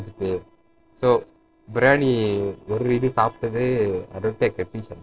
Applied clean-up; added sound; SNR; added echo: neural separator model SepFormer DNS4.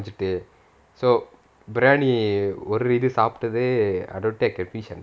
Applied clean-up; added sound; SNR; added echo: none; none; none; none.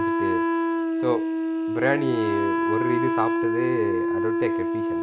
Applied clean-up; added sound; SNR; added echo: none; Wind instrument, woodwind instrument; -5 dB; none.